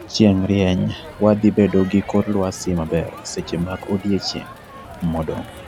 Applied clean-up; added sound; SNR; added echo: none; Crowd; 17 dB; none.